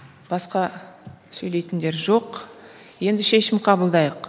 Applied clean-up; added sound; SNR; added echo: none; none; none; none.